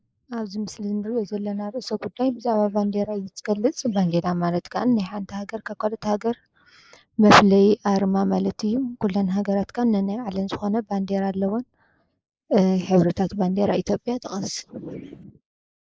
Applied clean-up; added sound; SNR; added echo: neural mask model Resemble Enhance denoiser.